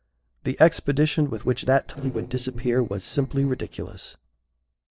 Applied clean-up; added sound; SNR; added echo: neural separator model SepFormer DNS4.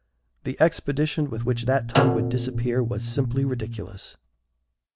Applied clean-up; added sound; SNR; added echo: none; Snare drum + Bass guitar; 0 dB; none.